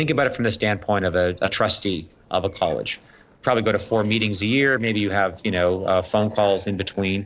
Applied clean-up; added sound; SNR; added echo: neural separator model SepFormer DNS4.